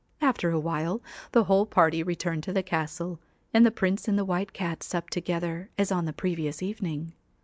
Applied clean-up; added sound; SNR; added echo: none; none; none; none.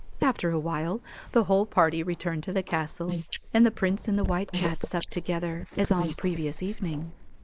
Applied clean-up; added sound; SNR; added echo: neural mask model Resemble Enhance denoiser.